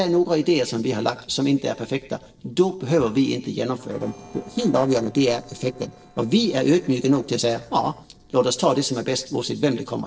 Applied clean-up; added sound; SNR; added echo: neural separator model SepFormer DNS4.